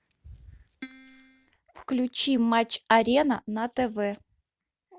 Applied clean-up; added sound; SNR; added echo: neural separator model SepFormer DNS4.